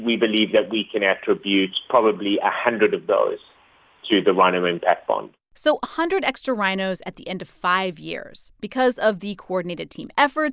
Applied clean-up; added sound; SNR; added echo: none; none; none; none.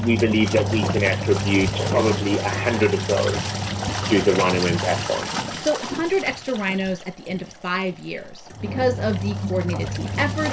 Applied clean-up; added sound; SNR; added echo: none; Engine; 3 dB; reverberation time 0.2 s.